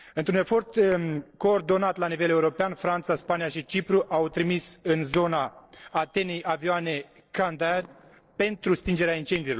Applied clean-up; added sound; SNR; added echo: neural separator model SepFormer DNS4.